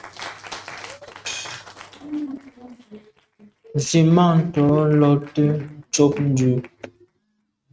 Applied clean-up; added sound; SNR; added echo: neural mask model RNNoise.